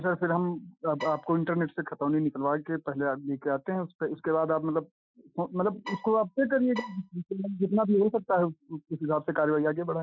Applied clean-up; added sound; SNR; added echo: classical method Wiener filter.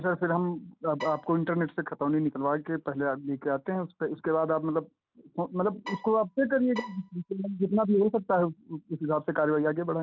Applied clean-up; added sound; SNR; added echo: none; Bowed string instrument; 15 dB; none.